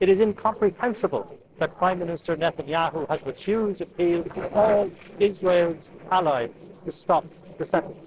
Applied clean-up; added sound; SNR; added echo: neural separator model SepFormer DNS4.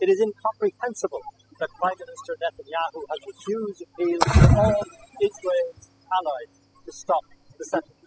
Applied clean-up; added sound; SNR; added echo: classical method spectral subtraction.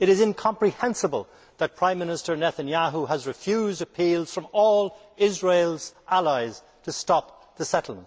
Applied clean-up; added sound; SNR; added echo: none; none; none; none.